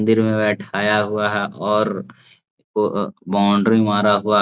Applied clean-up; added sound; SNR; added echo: none; none; none; none.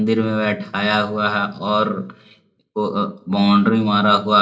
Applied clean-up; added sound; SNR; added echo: none; none; none; reverberation time 0.4 s.